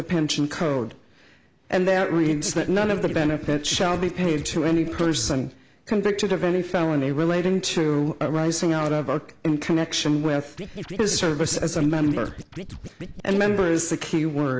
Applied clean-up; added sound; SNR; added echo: none; Scratching (performance technique); 11 dB; none.